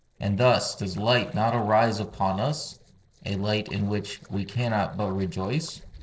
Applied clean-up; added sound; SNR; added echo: neural separator model SepFormer DNS4.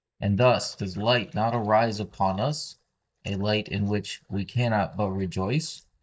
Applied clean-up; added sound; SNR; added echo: neural mask model DeepFilterNet 3.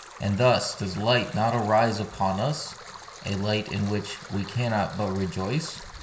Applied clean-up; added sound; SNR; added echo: none; Stream; 18 dB; reverberation time 1.4 s.